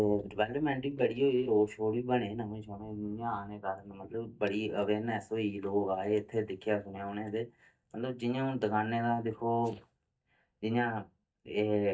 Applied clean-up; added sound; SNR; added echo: neural mask model DeepFilterNet 3.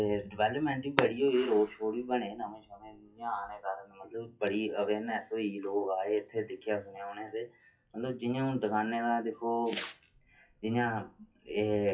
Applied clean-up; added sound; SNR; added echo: classical method WPE with log-MMSE.